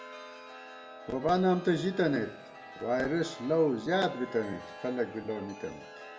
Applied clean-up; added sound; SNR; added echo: none; Chime; 15 dB; reverberation time 0.4 s.